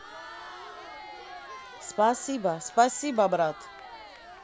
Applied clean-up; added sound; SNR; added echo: none; Crowd; 15 dB; none.